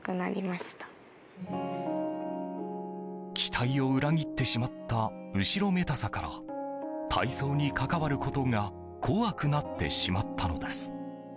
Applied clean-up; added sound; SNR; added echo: none; none; none; none.